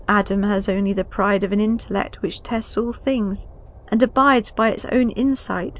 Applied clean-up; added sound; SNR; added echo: none; Train; 19 dB; none.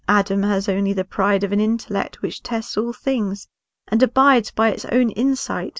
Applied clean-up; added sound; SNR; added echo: none; none; none; none.